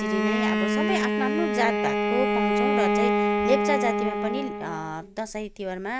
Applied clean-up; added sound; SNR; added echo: none; Bowed string instrument; -4 dB; none.